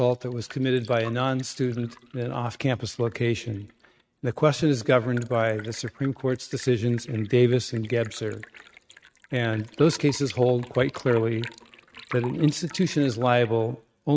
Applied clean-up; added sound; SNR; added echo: neural mask model RNNoise.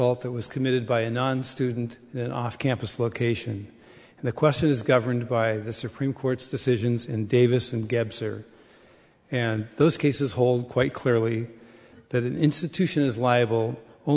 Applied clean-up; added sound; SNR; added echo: none; none; none; none.